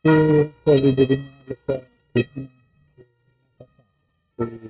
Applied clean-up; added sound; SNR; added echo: neural mask model RNNoise.